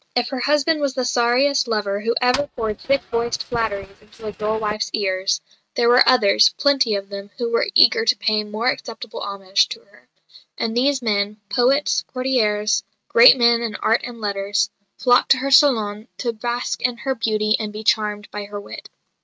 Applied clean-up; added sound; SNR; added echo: neural mask model RNNoise.